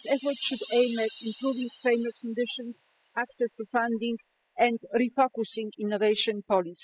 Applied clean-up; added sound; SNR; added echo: classical method spectral subtraction.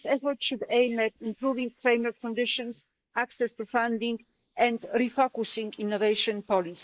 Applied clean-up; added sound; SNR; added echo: neural mask model Resemble Enhance denoiser.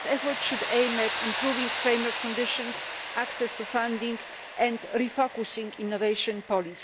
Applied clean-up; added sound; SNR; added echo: none; Tools; 5 dB; none.